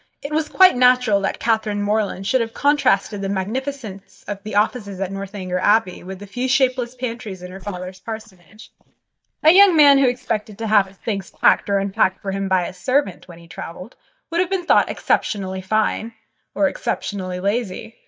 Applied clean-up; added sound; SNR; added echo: neural mask model DeepFilterNet 3.